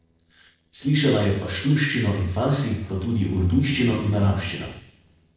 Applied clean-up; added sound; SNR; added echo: neural separator model SepFormer DNS4.